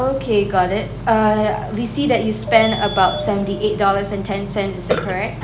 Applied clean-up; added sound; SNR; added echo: none; Burping, eructation; 8 dB; none.